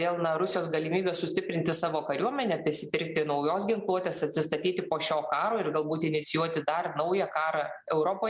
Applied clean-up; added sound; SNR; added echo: none; none; none; none.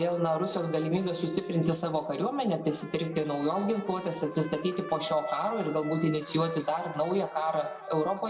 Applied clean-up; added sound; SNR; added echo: none; Trumpet; 17 dB; reverberation time 1.6 s.